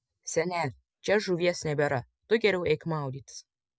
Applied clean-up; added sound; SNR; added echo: none; none; none; none.